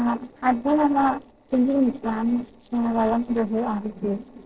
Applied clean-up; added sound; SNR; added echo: neural separator model SepFormer DNS4.